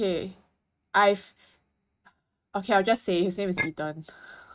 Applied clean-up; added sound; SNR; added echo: neural mask model RNNoise.